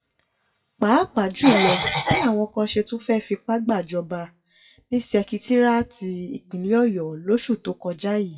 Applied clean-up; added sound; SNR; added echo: classical method WPE with log-MMSE.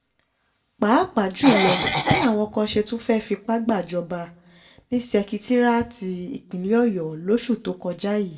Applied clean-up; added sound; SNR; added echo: none; Cough; -1 dB; reverberation time 0.4 s.